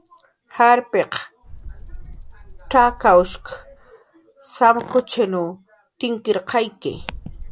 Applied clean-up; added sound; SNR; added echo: none; Bird; 18 dB; none.